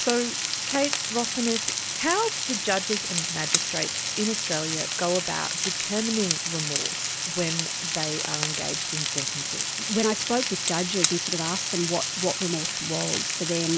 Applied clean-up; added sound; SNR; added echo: none; Frying (food); -1 dB; none.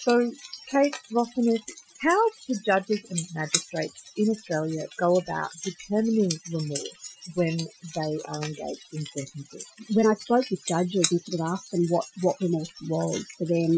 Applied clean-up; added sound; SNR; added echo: classical method Wiener filter.